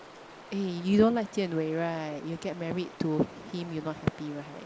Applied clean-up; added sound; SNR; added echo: none; Stream; 17 dB; none.